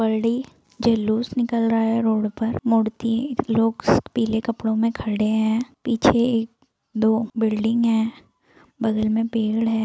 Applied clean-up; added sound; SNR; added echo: none; none; none; none.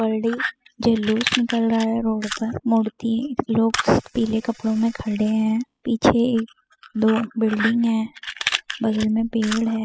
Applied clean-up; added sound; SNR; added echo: classical method spectral subtraction.